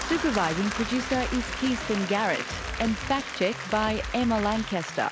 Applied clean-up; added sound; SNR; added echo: none; Applause / Crowd; 8 dB; none.